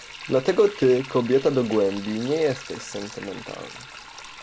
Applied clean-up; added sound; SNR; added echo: none; Sink (filling or washing); 16 dB; none.